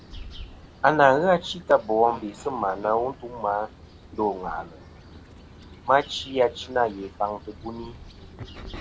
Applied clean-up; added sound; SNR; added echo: none; Bird vocalization, bird call, bird song; 18 dB; none.